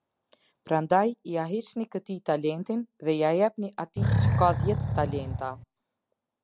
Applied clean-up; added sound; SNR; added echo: none; Animal; -2 dB; none.